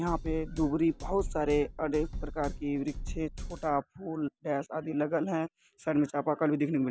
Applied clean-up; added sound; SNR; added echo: none; Drum kit; 8 dB; none.